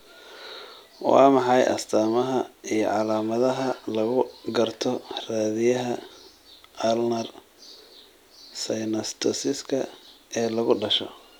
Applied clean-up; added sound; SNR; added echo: none; none; none; none.